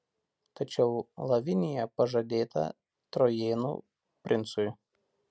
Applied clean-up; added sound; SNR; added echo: none; none; none; none.